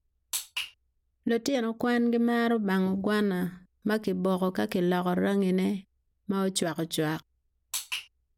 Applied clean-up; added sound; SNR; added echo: none; none; none; none.